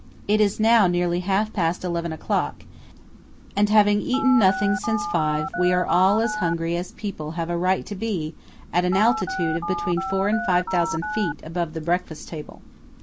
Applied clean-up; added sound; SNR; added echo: none; Telephone; 5 dB; none.